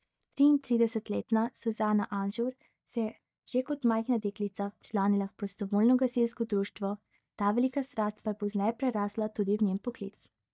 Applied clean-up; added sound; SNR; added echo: neural mask model DeepFilterNet 3.